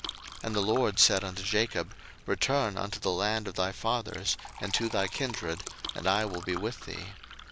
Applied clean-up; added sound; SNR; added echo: none; Fill (with liquid); 14 dB; none.